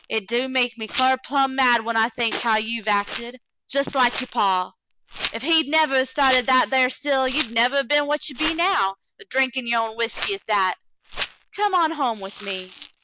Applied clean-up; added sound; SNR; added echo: none; Rattle; 12 dB; none.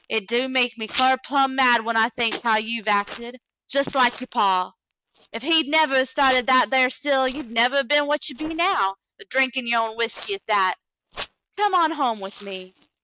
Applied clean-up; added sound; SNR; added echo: neural mask model RNNoise.